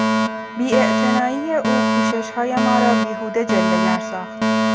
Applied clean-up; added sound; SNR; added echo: none; Alarm; -4 dB; none.